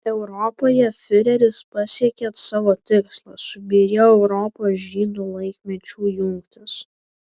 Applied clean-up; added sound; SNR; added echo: none; none; none; none.